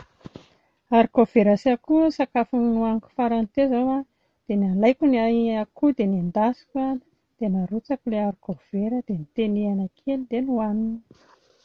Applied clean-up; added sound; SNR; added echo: none; none; none; none.